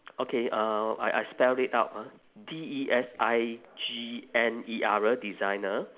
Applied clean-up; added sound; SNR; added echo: none; none; none; none.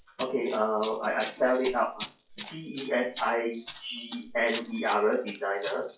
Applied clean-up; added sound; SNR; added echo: classical method WPE with log-MMSE.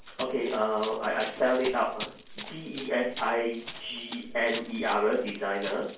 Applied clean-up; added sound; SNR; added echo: none; Run; 14 dB; reverberation time 0.4 s.